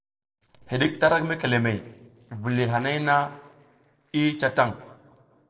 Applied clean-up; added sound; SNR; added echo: neural separator model SepFormer DNS4.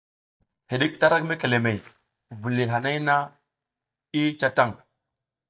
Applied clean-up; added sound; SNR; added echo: neural mask model DeepFilterNet 3.